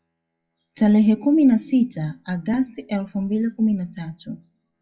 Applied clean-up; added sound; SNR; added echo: classical method WPE with log-MMSE.